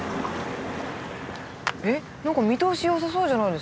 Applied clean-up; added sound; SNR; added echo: none; Clapping; 12 dB; none.